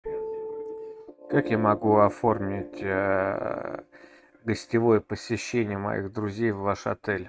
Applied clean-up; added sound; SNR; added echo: neural mask model RNNoise.